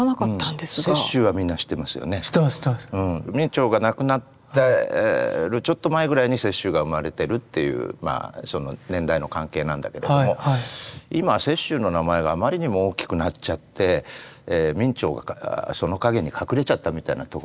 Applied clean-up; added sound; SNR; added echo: none; none; none; none.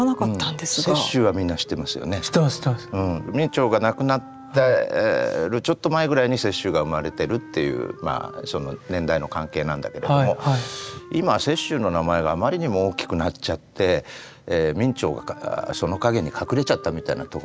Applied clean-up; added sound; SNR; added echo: none; Wind instrument, woodwind instrument; 19 dB; none.